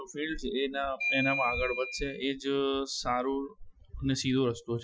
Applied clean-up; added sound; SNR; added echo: classical method Wiener filter.